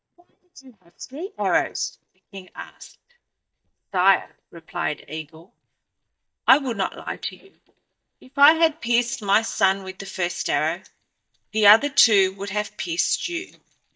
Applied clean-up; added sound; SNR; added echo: neural mask model DeepFilterNet 3.